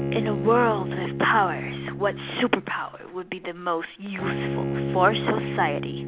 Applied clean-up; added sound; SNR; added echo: none; Bowed string instrument; 4 dB; none.